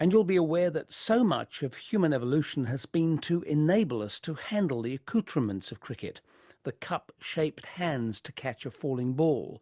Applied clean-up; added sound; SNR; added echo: none; none; none; none.